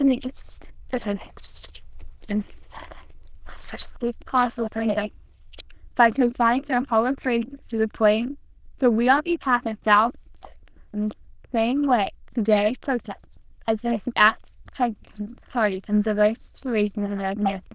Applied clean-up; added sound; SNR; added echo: neural diffusion model UNIVERSE++.